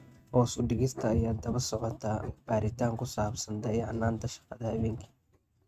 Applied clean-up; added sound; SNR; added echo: neural mask model RNNoise.